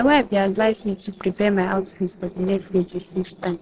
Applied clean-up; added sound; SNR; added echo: neural separator model SepFormer DNS4.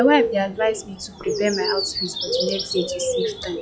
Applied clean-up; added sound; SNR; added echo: classical method log-MMSE.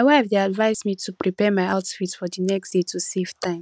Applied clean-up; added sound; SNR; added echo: none; none; none; none.